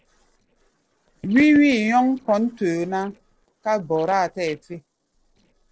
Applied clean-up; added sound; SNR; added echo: neural separator model SepFormer DNS4.